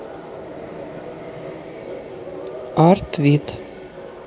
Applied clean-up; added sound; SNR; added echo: none; Train; 17 dB; none.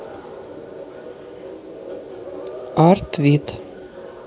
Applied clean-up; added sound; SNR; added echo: none; none; none; none.